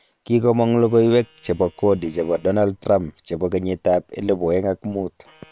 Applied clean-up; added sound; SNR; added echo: neural separator model SepFormer WHAM!.